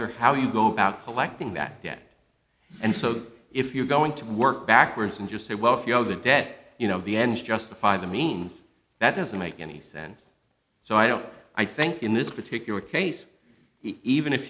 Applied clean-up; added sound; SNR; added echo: none; none; none; none.